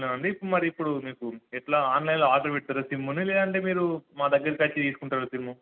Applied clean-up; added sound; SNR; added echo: none; none; none; none.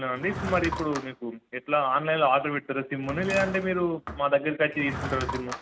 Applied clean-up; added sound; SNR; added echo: none; Drawer open or close / Wood; 11 dB; none.